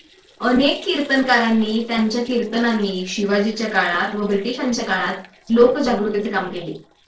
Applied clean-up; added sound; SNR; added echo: neural separator model SepFormer DNS4.